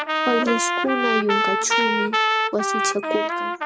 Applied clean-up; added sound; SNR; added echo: none; Trumpet; -3 dB; none.